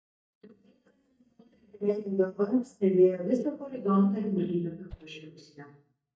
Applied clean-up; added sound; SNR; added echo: neural mask model DeepFilterNet 3.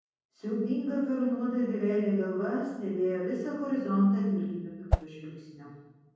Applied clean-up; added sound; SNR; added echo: none; Whoosh, swoosh, swish; -2 dB; reverberation time 1.3 s.